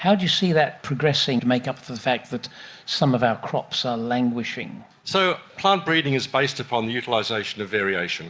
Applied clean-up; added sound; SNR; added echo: none; none; none; none.